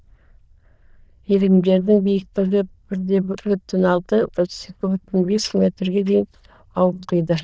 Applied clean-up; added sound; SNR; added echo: neural diffusion model UNIVERSE++.